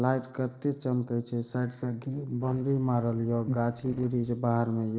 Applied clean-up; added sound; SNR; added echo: neural separator model SepFormer DNS4.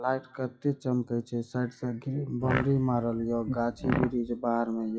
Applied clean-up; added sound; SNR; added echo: classical method WPE with log-MMSE.